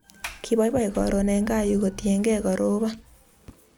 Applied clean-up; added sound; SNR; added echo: none; Sliding door; 15 dB; none.